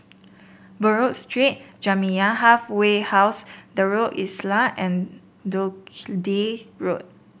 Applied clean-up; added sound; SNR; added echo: none; none; none; none.